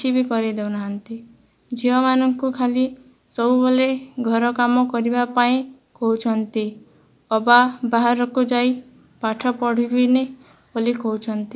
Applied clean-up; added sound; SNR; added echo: neural mask model Resemble Enhance denoiser.